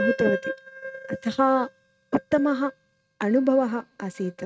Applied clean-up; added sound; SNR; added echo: neural mask model RNNoise.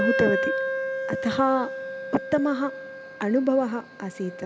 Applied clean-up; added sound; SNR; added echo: none; Wind instrument, woodwind instrument; 4 dB; none.